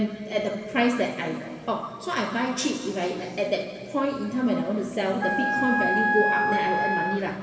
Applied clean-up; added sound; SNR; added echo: none; Wind instrument, woodwind instrument; -1 dB; reverberation time 2.5 s.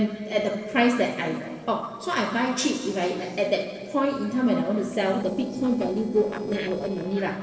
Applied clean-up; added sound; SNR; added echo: neural separator model SepFormer DNS4.